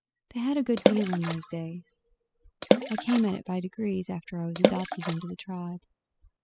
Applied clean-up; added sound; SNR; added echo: classical method spectral subtraction.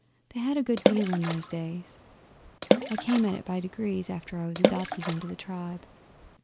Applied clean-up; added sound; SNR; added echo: none; Water / Splash, splatter; 0 dB; none.